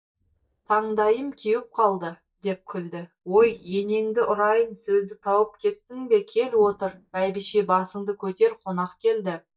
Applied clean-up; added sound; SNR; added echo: neural mask model DeepFilterNet 3.